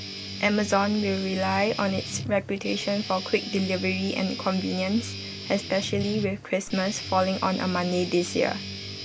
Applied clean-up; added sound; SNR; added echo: none; Guitar; 9 dB; none.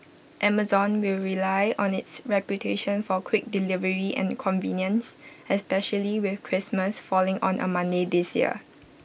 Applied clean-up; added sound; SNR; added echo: none; none; none; none.